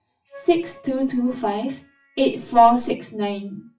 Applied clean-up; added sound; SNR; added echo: classical method WPE with log-MMSE.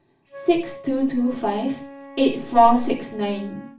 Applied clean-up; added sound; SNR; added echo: none; Wind instrument, woodwind instrument; 19 dB; reverberation time 0.3 s.